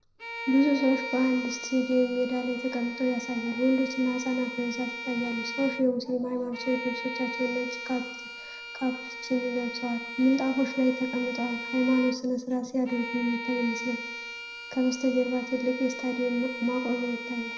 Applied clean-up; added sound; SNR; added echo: none; Bowed string instrument; 9 dB; reverberation time 0.7 s.